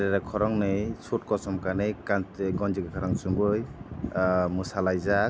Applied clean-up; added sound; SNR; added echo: none; none; none; none.